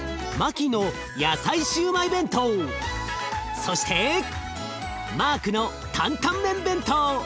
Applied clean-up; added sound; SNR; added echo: none; none; none; none.